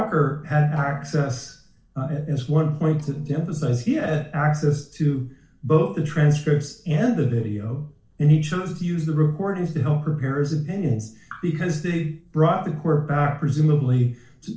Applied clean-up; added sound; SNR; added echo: neural separator model SepFormer DNS4.